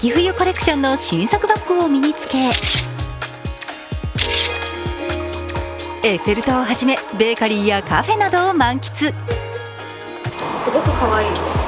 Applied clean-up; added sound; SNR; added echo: none; Harp; 12 dB; none.